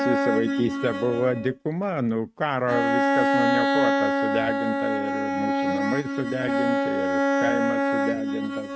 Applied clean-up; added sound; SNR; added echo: neural mask model RNNoise.